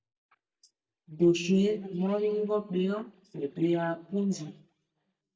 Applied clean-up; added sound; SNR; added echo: neural mask model DeepFilterNet 3.